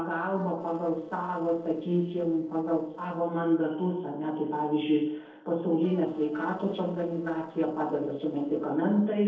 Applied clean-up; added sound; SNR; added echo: neural separator model SepFormer DNS4.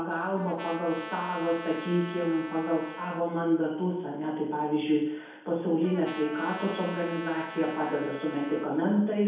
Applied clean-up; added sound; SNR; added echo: none; Trumpet; 13 dB; reverberation time 2.0 s.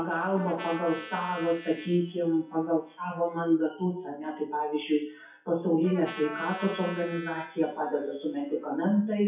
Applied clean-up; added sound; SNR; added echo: classical method WPE with log-MMSE.